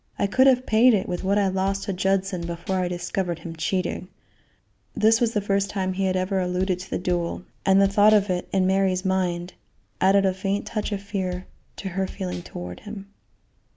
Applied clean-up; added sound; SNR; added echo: none; Bass drum; 15 dB; none.